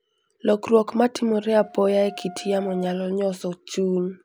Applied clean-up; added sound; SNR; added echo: none; Wind instrument, woodwind instrument; 19 dB; none.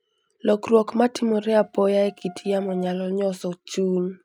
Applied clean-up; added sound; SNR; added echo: neural mask model RNNoise.